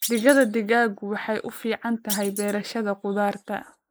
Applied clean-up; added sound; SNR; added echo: neural mask model Resemble Enhance denoiser.